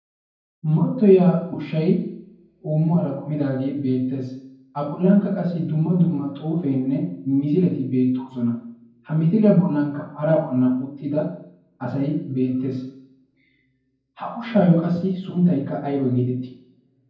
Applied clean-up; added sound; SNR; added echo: none; none; none; reverberation time 0.9 s.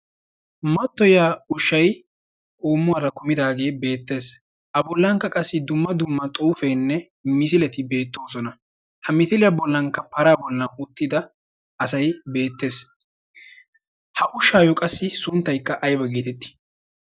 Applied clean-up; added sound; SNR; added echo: none; none; none; none.